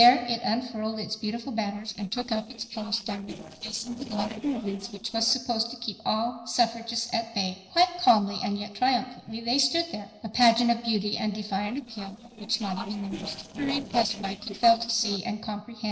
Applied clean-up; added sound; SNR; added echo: neural separator model SepFormer DNS4.